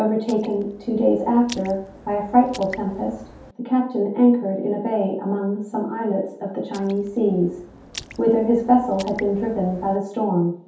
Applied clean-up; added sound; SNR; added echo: none; Raindrop; 19 dB; reverberation time 0.6 s.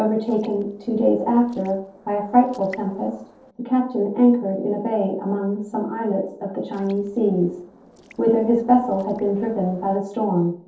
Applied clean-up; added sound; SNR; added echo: neural separator model SepFormer DNS4.